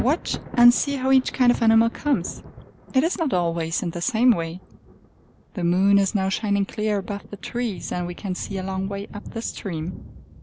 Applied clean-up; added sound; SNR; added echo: none; Thunder; 16 dB; none.